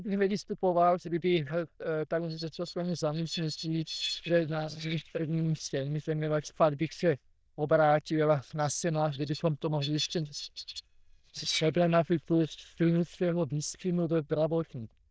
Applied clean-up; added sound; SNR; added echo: neural diffusion model UNIVERSE++.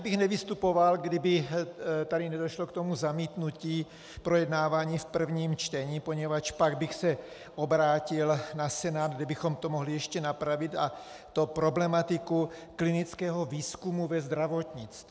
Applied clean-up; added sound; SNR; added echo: none; none; none; none.